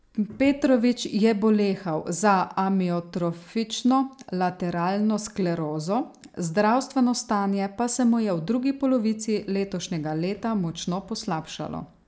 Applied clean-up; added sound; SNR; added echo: none; none; none; none.